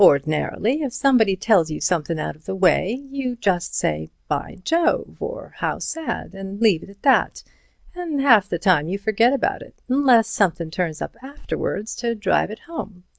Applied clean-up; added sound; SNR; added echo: none; none; none; none.